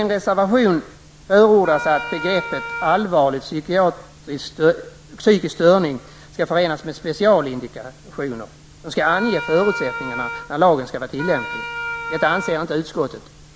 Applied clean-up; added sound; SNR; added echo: none; Wind instrument, woodwind instrument; 9 dB; none.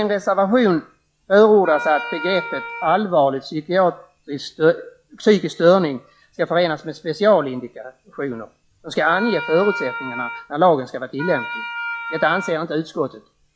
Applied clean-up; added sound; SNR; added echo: classical method log-MMSE.